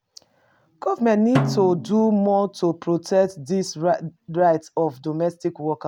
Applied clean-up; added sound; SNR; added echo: none; Snare drum; 8 dB; none.